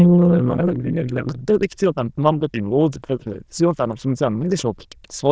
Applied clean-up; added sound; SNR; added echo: neural diffusion model UNIVERSE++.